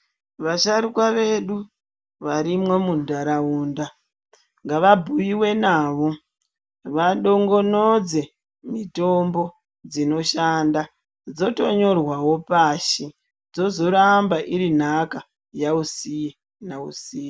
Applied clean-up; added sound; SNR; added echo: none; none; none; none.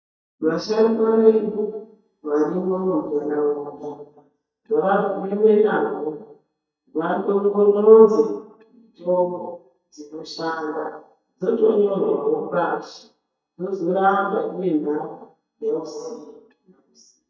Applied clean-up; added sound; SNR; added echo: neural mask model DeepFilterNet 3.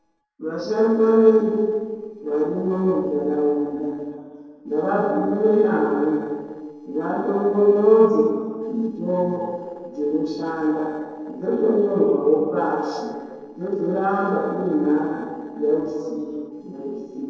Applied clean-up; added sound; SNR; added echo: neural separator model SepFormer DNS4.